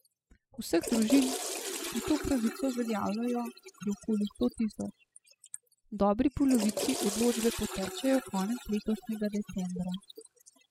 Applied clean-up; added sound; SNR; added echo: classical method spectral subtraction.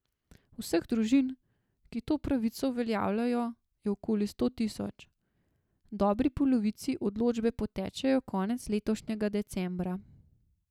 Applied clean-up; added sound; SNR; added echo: none; none; none; none.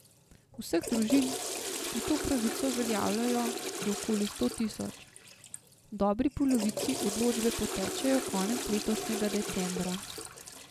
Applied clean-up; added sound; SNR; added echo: none; Toilet flush / Water; 5 dB; none.